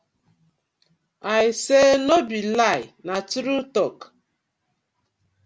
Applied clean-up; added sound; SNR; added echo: none; none; none; none.